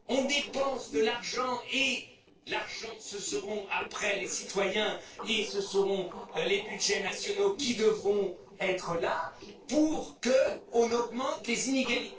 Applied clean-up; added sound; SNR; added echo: neural separator model SepFormer DNS4.